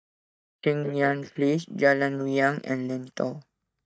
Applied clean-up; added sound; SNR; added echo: neural mask model DeepFilterNet 3.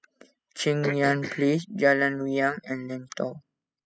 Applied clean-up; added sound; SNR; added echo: classical method spectral subtraction.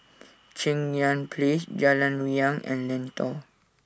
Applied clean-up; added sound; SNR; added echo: none; none; none; none.